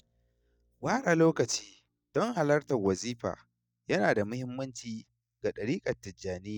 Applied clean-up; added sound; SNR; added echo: neural mask model DeepFilterNet 3.